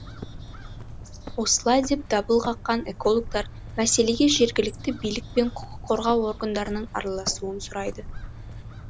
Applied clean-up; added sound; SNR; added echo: none; Bird; 12 dB; none.